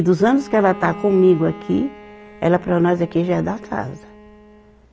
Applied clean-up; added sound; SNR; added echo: none; Bowed string instrument; 18 dB; none.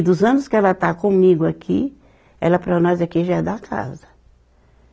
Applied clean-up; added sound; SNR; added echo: none; none; none; none.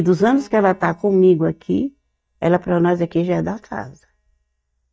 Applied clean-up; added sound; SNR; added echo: neural mask model DeepFilterNet 3.